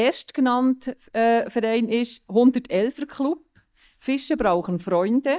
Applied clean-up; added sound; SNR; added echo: neural mask model DeepFilterNet 3.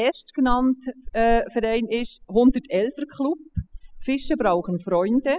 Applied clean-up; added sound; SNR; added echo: classical method spectral subtraction.